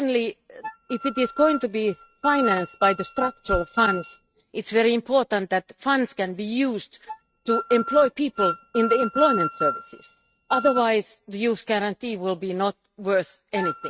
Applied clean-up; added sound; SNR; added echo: neural mask model RNNoise.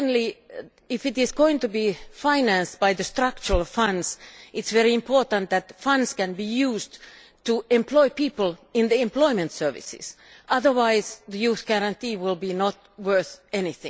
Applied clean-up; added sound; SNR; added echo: none; none; none; none.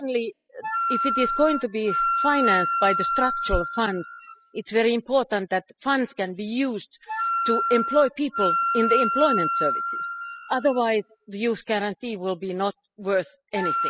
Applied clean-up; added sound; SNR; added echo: classical method spectral subtraction.